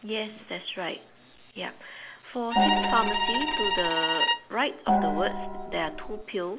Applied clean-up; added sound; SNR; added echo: none; Gong + Bowed string instrument; -5 dB; none.